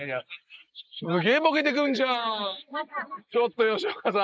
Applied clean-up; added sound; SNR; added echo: neural mask model Resemble Enhance denoiser.